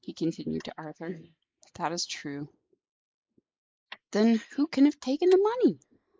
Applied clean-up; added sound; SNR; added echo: neural mask model Resemble Enhance denoiser.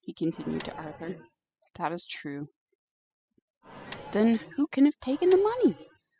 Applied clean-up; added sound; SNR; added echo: classical method spectral subtraction.